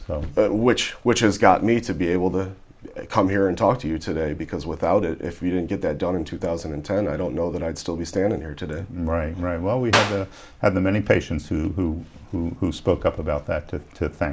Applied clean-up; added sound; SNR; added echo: none; Clapping; 0 dB; none.